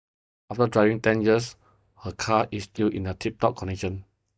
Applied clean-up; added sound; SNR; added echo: neural mask model DeepFilterNet 3.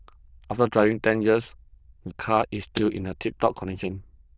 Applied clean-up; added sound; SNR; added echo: neural diffusion model UNIVERSE++.